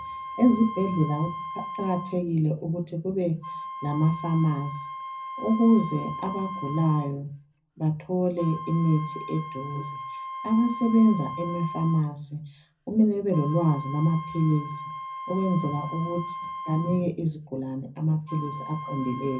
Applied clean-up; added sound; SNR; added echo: none; Wind instrument, woodwind instrument; 11 dB; reverberation time 0.4 s.